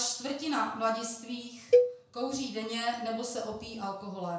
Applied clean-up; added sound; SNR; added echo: none; Cowbell; -4 dB; reverberation time 0.5 s.